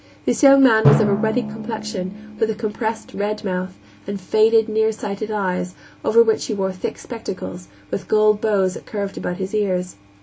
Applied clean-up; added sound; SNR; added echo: none; Drum; 9 dB; none.